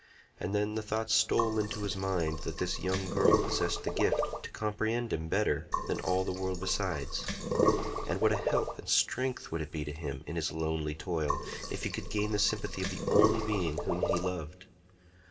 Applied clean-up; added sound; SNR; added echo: none; Sink (filling or washing); 0 dB; reverberation time 2.1 s.